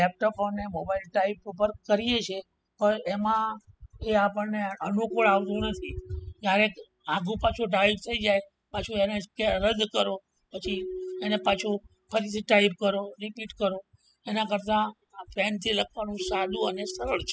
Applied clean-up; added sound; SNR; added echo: classical method spectral subtraction.